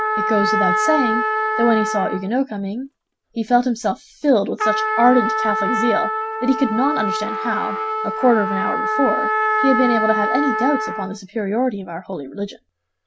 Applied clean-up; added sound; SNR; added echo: none; Trumpet; 2 dB; none.